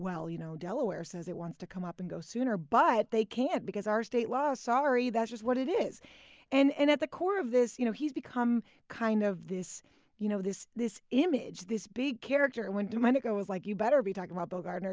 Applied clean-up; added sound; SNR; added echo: none; none; none; none.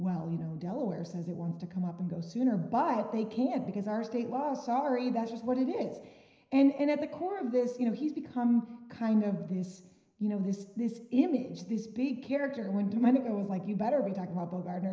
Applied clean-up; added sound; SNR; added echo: none; none; none; reverberation time 0.9 s.